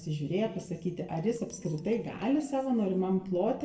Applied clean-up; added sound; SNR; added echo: neural separator model SepFormer DNS4.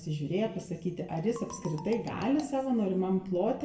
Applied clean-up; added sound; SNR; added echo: none; Marimba, xylophone; 18 dB; reverberation time 0.7 s.